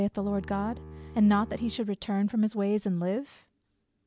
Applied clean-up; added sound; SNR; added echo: none; Bowed string instrument; 15 dB; none.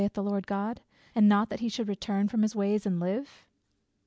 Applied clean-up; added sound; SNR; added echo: none; none; none; none.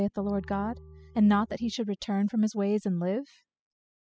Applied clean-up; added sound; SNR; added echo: classical method spectral subtraction.